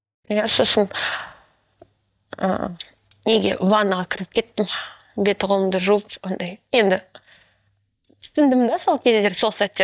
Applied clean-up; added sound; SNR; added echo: neural mask model DeepFilterNet 3.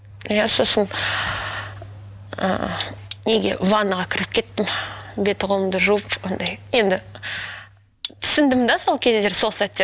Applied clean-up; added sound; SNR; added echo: none; Cutlery, silverware; 6 dB; none.